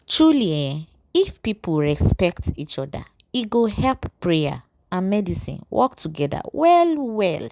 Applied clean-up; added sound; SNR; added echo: none; none; none; none.